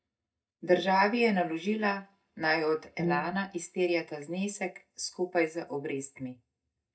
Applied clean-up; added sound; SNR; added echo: neural mask model DeepFilterNet 3.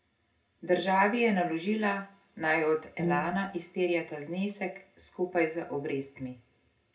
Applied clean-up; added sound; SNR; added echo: none; Brass instrument; 3 dB; reverberation time 0.2 s.